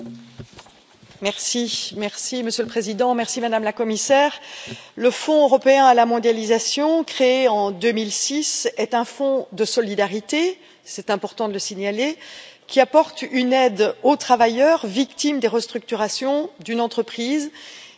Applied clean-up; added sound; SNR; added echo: none; none; none; none.